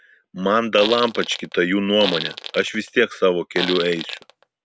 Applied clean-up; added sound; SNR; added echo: none; Fart; 9 dB; none.